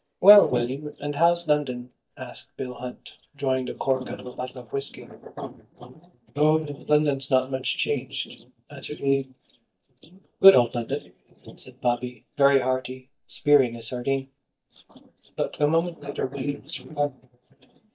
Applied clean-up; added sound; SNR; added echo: neural mask model DeepFilterNet 3.